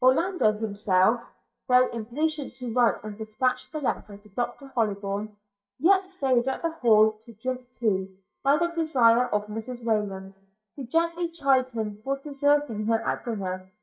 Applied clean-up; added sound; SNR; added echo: neural mask model DeepFilterNet 3.